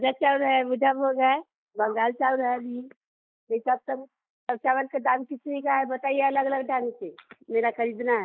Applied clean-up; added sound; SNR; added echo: neural mask model Resemble Enhance denoiser.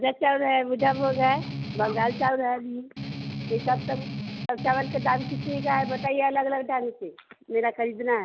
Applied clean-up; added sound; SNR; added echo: none; Strum; 7 dB; none.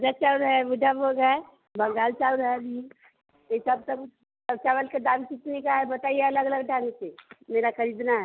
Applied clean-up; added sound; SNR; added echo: none; none; none; none.